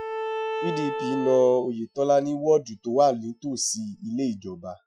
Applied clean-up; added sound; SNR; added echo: classical method Wiener filter.